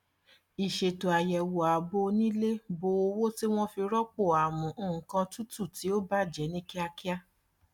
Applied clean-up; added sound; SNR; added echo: none; none; none; none.